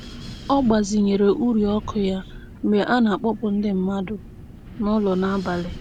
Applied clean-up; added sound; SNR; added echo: none; Wind; 15 dB; none.